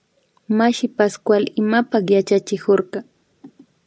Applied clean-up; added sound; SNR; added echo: none; none; none; none.